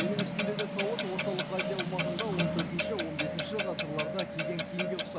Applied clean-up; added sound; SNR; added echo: none; Clock; -4 dB; none.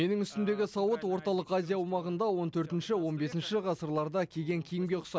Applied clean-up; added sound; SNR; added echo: none; none; none; none.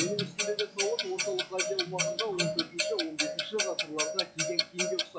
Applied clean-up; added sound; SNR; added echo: classical method log-MMSE.